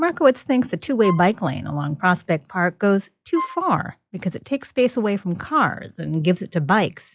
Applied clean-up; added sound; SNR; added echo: classical method log-MMSE.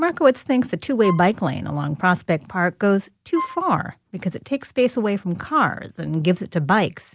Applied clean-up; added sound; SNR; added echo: none; Wind instrument, woodwind instrument; 11 dB; none.